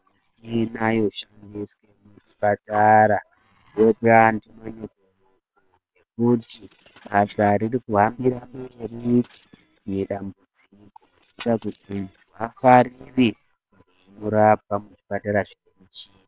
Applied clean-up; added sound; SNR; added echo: neural separator model SepFormer WHAM!.